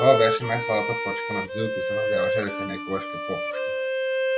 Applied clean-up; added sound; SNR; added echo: none; Bowed string instrument; -1 dB; none.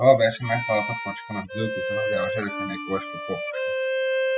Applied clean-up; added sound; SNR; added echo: classical method spectral subtraction.